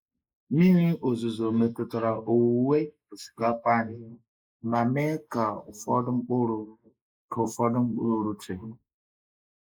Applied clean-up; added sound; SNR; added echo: neural mask model Resemble Enhance denoiser.